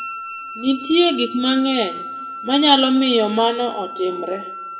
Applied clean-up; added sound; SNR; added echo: none; Wind instrument, woodwind instrument; 12 dB; reverberation time 0.7 s.